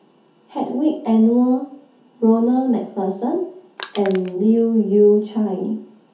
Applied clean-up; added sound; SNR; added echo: none; Crushing; 15 dB; reverberation time 0.5 s.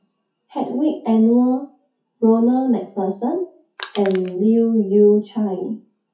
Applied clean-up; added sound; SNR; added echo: classical method WPE with log-MMSE.